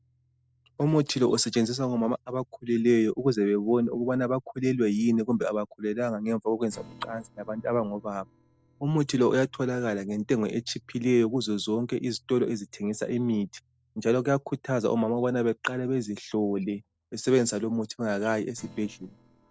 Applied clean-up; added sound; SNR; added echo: neural separator model SepFormer DNS4.